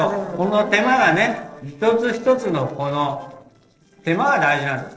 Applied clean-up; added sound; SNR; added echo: neural separator model SepFormer DNS4.